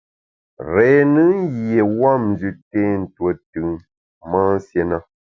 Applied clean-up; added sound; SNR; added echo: none; none; none; none.